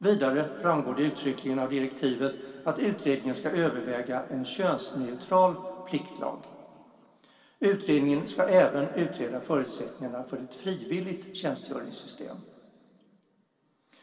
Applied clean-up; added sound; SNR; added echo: none; none; none; reverberation time 2.4 s.